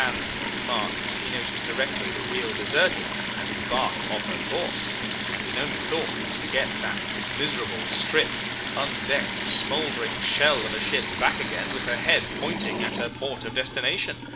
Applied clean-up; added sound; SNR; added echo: none; Sink (filling or washing) / Water tap, faucet; -4 dB; none.